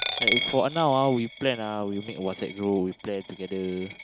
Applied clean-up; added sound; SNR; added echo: none; Coin (dropping); 6 dB; none.